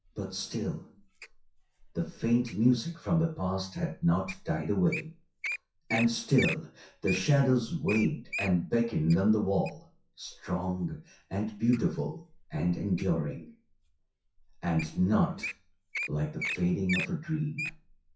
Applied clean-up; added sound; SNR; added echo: classical method WPE with log-MMSE.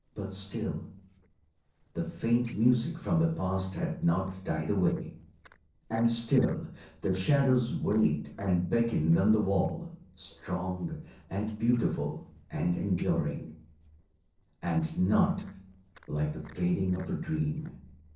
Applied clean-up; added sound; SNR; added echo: neural separator model SepFormer DNS4.